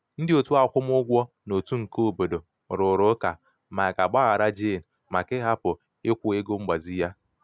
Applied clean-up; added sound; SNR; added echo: none; none; none; none.